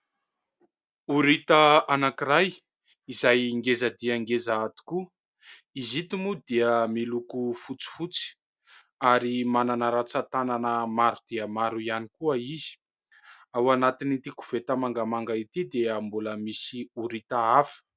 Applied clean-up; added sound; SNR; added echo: none; none; none; none.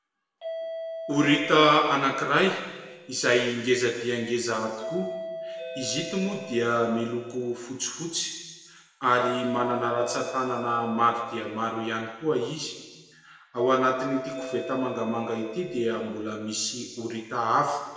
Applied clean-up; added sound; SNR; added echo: none; Doorbell; 12 dB; reverberation time 1.3 s.